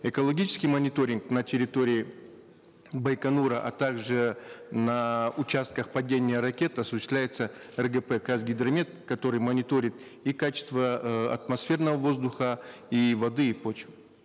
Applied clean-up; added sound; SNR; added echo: none; none; none; none.